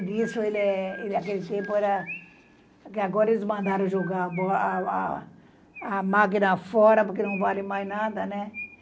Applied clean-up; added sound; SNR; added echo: none; Chirp, tweet; 19 dB; none.